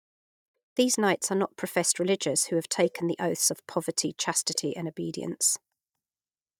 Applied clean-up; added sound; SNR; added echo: neural mask model DeepFilterNet 3.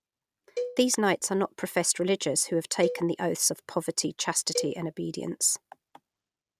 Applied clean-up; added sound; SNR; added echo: none; Cowbell; 11 dB; none.